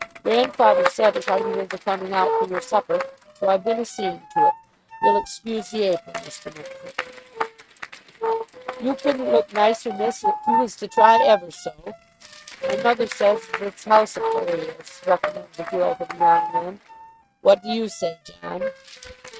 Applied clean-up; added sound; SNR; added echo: neural mask model RNNoise.